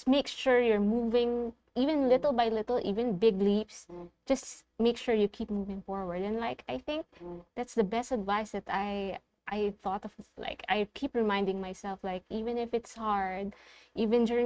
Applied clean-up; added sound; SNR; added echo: neural mask model RNNoise.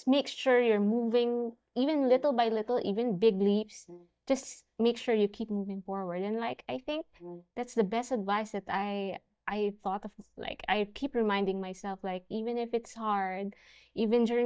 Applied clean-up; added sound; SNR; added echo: neural mask model DeepFilterNet 3.